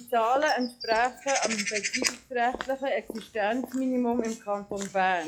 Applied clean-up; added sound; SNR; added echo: classical method log-MMSE.